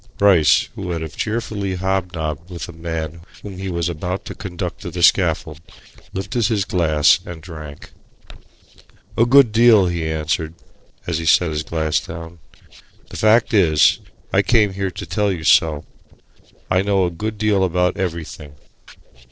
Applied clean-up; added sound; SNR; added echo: neural separator model SepFormer DNS4.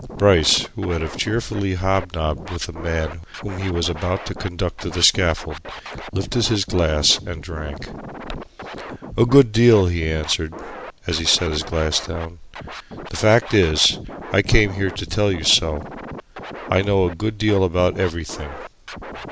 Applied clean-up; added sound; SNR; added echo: none; Scratching (performance technique); 14 dB; none.